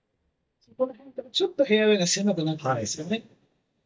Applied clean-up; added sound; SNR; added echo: neural mask model DeepFilterNet 3.